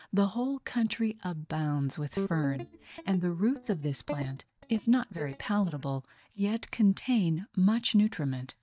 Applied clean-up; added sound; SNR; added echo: neural mask model DeepFilterNet 3.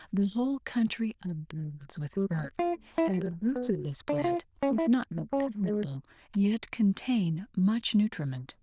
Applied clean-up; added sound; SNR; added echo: neural diffusion model UNIVERSE++.